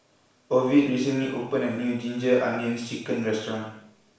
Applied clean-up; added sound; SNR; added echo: none; none; none; reverberation time 0.7 s.